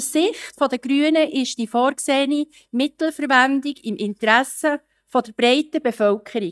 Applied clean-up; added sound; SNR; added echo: neural mask model DeepFilterNet 3.